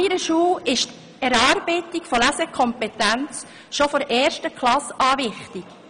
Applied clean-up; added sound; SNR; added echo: none; none; none; none.